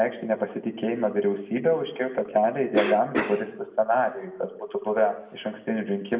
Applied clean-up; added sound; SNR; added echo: none; Cough; 11 dB; reverberation time 0.6 s.